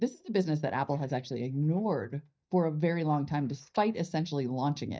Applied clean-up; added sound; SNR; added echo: neural mask model DeepFilterNet 3.